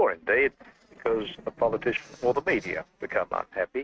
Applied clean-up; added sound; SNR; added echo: neural mask model RNNoise.